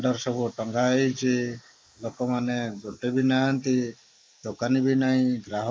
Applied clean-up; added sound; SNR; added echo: neural mask model Resemble Enhance denoiser.